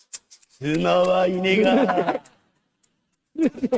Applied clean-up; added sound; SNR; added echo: neural mask model RNNoise.